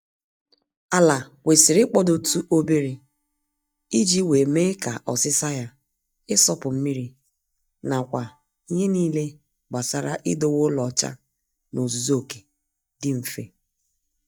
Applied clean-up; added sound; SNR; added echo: neural mask model DeepFilterNet 3.